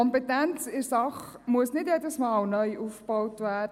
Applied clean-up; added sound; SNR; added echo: none; none; none; none.